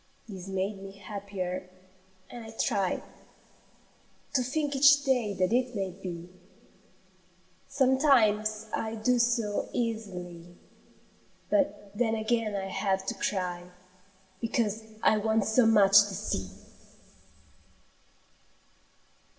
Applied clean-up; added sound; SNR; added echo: none; none; none; reverberation time 2.9 s.